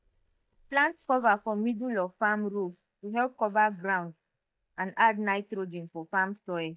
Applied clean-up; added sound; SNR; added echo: neural mask model DeepFilterNet 3.